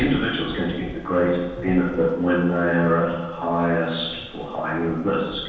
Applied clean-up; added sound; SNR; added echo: none; Thunder / Rain; 16 dB; reverberation time 1.2 s.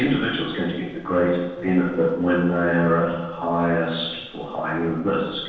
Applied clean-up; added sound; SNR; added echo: neural separator model SepFormer DNS4.